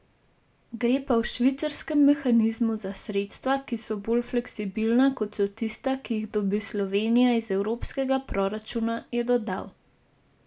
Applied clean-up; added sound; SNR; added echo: none; none; none; none.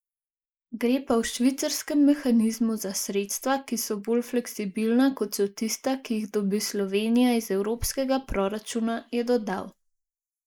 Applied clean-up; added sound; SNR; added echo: neural mask model Resemble Enhance denoiser.